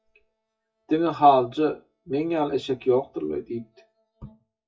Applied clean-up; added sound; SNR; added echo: classical method WPE with log-MMSE.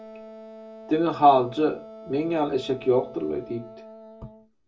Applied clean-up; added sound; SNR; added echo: none; Wind instrument, woodwind instrument; 18 dB; reverberation time 0.2 s.